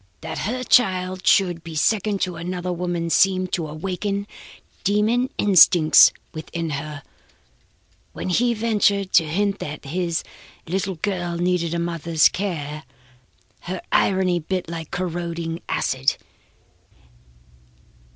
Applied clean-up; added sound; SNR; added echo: none; none; none; none.